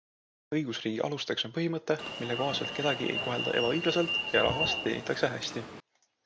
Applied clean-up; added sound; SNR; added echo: none; Alarm; 3 dB; none.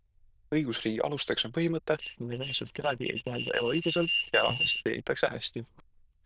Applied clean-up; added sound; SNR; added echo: neural diffusion model UNIVERSE++.